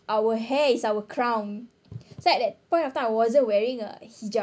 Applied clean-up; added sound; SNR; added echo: none; none; none; none.